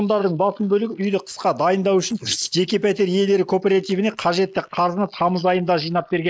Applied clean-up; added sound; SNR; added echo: neural mask model Resemble Enhance denoiser.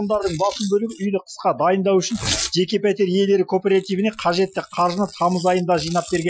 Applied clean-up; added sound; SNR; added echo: classical method Wiener filter.